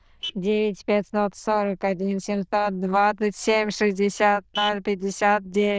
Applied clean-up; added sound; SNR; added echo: neural diffusion model UNIVERSE++.